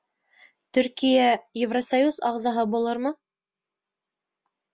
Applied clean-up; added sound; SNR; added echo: none; none; none; none.